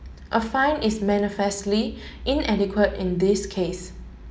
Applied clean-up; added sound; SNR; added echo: none; none; none; none.